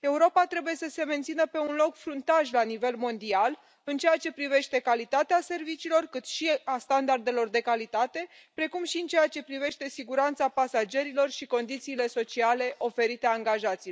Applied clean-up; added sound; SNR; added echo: none; none; none; none.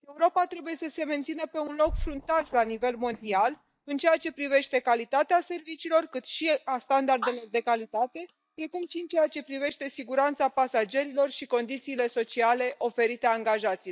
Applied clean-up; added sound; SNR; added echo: neural mask model DeepFilterNet 3.